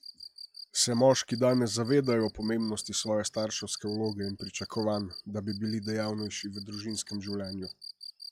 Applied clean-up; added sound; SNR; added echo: classical method log-MMSE.